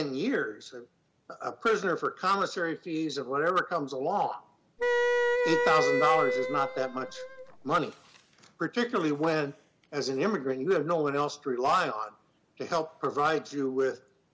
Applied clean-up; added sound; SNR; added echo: none; Wind instrument, woodwind instrument; -2 dB; none.